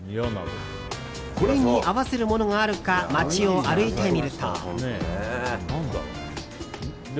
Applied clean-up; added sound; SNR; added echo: none; none; none; none.